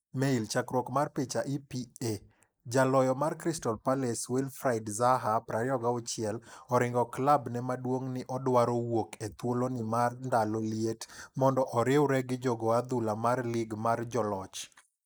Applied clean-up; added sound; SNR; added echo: neural mask model Resemble Enhance denoiser.